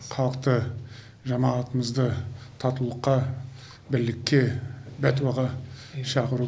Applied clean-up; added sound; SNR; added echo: none; none; none; none.